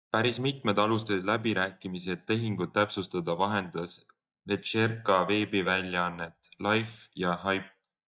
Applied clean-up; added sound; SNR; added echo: neural mask model DeepFilterNet 3.